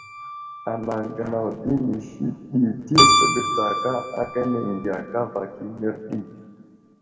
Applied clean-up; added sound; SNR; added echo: none; Keyboard (musical); 0 dB; reverberation time 1.7 s.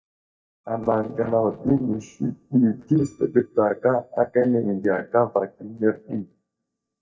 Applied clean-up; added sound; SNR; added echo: neural mask model DeepFilterNet 3.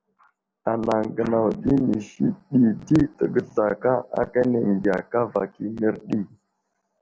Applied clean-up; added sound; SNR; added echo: none; none; none; none.